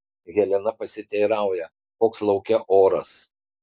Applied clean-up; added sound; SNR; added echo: none; none; none; none.